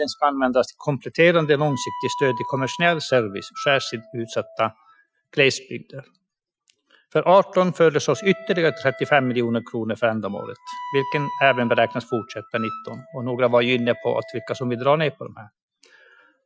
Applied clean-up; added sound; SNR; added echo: classical method Wiener filter.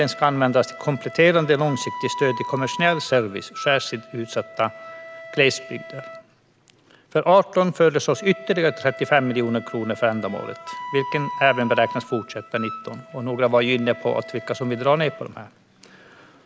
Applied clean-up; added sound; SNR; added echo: none; Wind instrument, woodwind instrument; 14 dB; none.